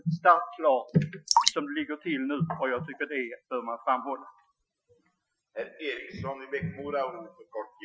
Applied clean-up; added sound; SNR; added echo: classical method Wiener filter.